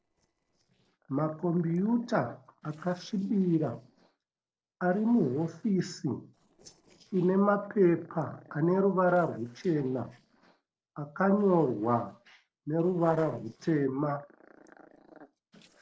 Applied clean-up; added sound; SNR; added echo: neural separator model SepFormer DNS4.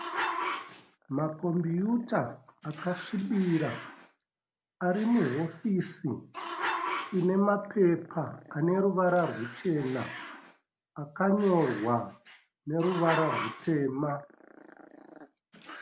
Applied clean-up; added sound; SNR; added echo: none; Growling; 10 dB; none.